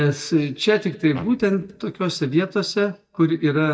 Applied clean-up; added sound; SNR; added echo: neural mask model DeepFilterNet 3.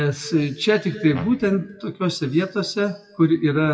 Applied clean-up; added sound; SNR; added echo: classical method WPE with log-MMSE.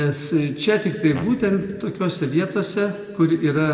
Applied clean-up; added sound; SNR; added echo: none; Fart; 17 dB; reverberation time 1.7 s.